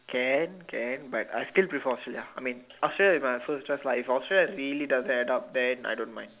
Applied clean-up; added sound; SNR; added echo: none; none; none; none.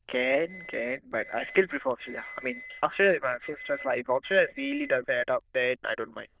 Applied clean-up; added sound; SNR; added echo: neural diffusion model UNIVERSE++.